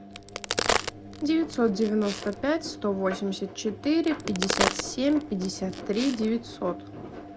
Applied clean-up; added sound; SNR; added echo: none; Crack; 5 dB; none.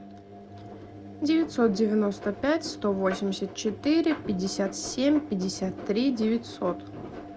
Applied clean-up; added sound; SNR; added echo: none; none; none; none.